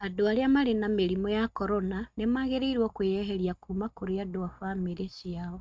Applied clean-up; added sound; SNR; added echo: neural mask model RNNoise.